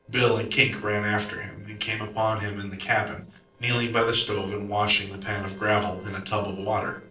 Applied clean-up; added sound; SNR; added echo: neural separator model SepFormer DNS4.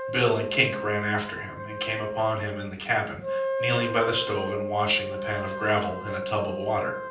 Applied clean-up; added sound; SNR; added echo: none; Wind instrument, woodwind instrument; 5 dB; reverberation time 0.6 s.